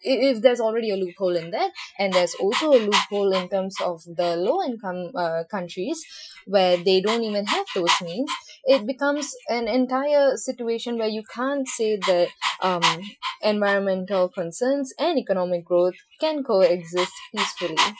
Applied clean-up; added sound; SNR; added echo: classical method Wiener filter.